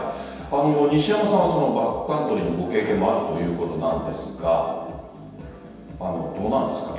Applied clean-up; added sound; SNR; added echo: none; none; none; reverberation time 1.2 s.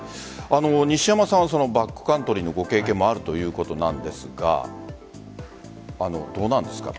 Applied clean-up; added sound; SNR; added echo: none; none; none; none.